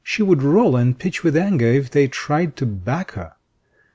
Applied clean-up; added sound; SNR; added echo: none; none; none; none.